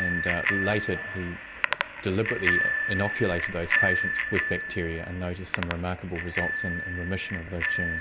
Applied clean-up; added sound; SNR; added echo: none; Bicycle bell; -2 dB; none.